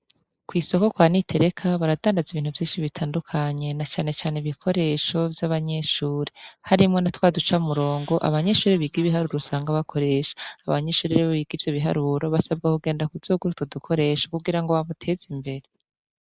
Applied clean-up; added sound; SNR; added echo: neural mask model Resemble Enhance denoiser.